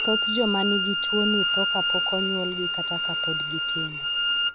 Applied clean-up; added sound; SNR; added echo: none; Bowed string instrument; -4 dB; none.